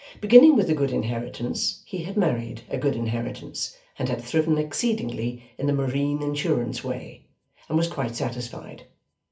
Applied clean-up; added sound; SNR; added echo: none; none; none; reverberation time 0.3 s.